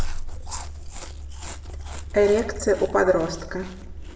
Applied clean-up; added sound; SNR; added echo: none; Chewing, mastication; 8 dB; reverberation time 1.1 s.